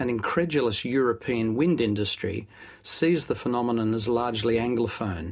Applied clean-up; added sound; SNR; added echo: none; none; none; reverberation time 0.3 s.